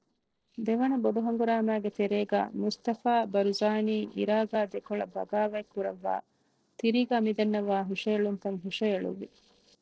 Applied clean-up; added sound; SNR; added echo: neural separator model SepFormer DNS4.